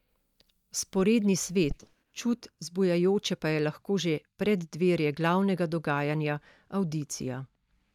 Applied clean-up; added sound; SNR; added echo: neural mask model DeepFilterNet 3.